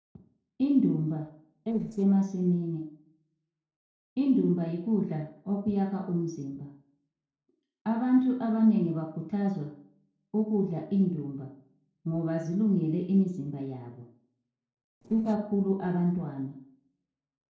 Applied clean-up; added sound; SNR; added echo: neural separator model SepFormer DNS4.